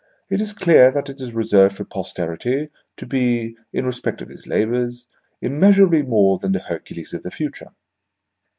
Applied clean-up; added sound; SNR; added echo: none; none; none; none.